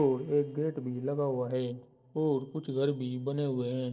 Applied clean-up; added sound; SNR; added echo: neural separator model SepFormer DNS4.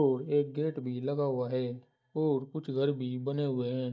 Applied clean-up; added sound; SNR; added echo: neural mask model DeepFilterNet 3.